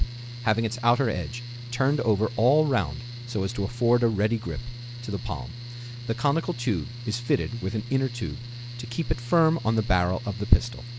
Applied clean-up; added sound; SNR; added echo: none; Mechanical fan; 11 dB; none.